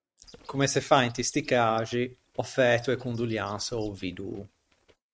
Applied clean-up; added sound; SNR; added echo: neural mask model RNNoise.